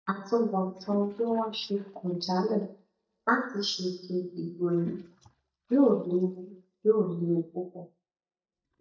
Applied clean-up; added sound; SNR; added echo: neural mask model DeepFilterNet 3.